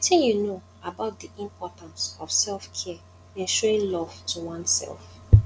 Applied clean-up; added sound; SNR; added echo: none; none; none; none.